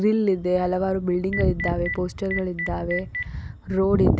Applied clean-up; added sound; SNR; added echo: none; Telephone; 10 dB; none.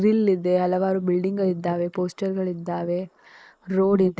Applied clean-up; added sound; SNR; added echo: neural mask model Resemble Enhance denoiser.